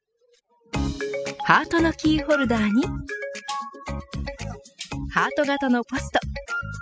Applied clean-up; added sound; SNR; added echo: classical method spectral subtraction.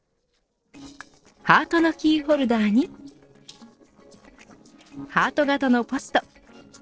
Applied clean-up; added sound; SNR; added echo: neural separator model SepFormer DNS4.